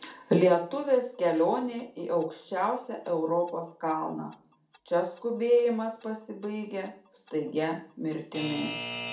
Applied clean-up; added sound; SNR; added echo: none; Alarm / Clock; 17 dB; reverberation time 0.4 s.